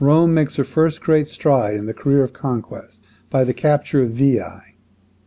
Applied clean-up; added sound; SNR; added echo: none; none; none; none.